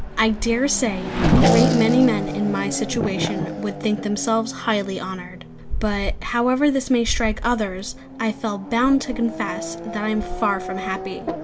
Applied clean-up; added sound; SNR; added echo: none; Race car, auto racing / Accelerating, revving, vroom; 3 dB; none.